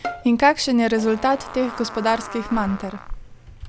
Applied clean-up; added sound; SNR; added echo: none; Bowed string instrument + Fart; 14 dB; none.